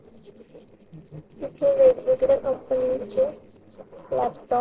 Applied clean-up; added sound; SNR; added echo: neural separator model SepFormer DNS4.